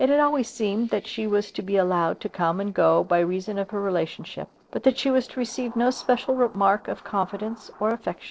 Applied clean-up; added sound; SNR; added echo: neural separator model SepFormer DNS4.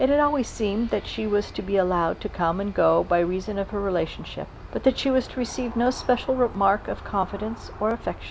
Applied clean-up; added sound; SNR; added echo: none; Aircraft; 14 dB; none.